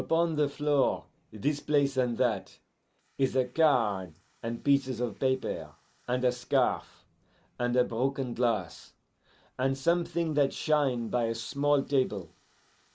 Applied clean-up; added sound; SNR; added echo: neural mask model Resemble Enhance denoiser.